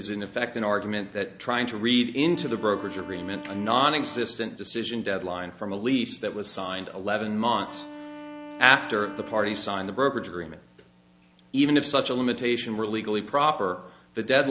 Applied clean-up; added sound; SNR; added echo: none; Wind instrument, woodwind instrument; 16 dB; none.